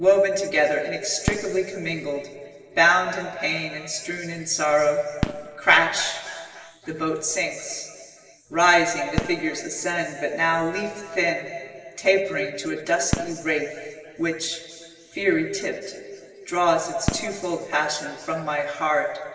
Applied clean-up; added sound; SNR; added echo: none; Fireworks; 13 dB; reverberation time 2.3 s.